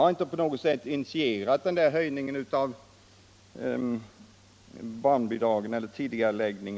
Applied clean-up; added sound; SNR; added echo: none; none; none; none.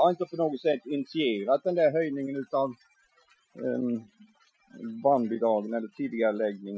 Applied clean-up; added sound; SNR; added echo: classical method Wiener filter.